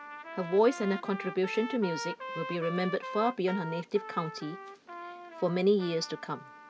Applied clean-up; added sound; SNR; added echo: none; Trumpet; 11 dB; none.